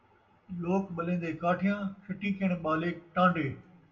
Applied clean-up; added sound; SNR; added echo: none; none; none; reverberation time 0.3 s.